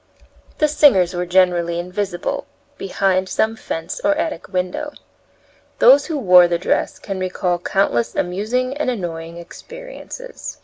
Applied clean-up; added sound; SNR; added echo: none; none; none; none.